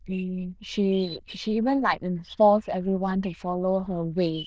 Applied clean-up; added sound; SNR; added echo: neural diffusion model UNIVERSE++.